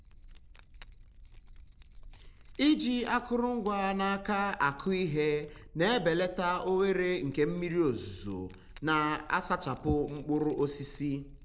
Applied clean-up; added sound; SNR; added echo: none; Keys jangling; 19 dB; none.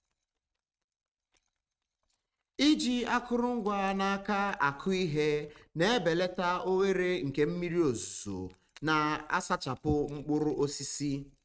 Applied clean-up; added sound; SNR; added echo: neural mask model RNNoise.